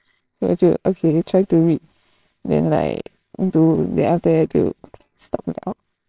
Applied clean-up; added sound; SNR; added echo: neural separator model SepFormer WHAMR!.